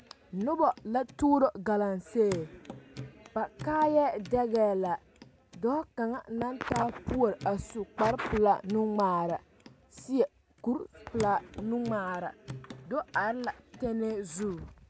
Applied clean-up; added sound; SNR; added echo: none; Hands / Wood; 17 dB; none.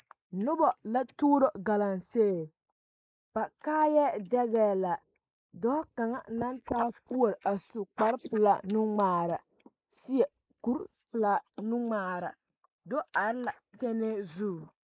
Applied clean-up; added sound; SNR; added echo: neural mask model Resemble Enhance denoiser.